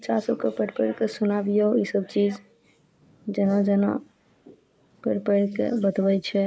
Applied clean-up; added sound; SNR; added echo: neural mask model Resemble Enhance denoiser.